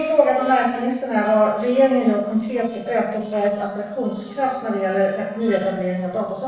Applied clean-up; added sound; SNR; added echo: neural separator model SepFormer DNS4.